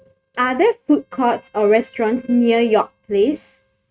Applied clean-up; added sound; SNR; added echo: neural mask model RNNoise.